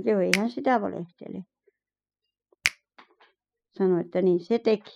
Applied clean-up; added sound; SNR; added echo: classical method spectral subtraction.